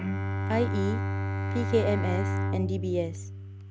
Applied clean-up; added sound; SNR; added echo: none; Bowed string instrument; -2 dB; none.